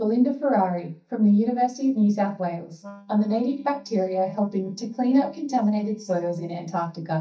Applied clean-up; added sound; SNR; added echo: neural mask model DeepFilterNet 3.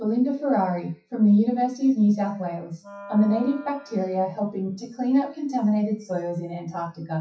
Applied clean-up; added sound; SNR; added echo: classical method WPE with log-MMSE.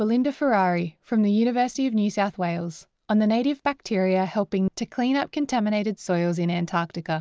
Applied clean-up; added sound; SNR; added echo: none; none; none; none.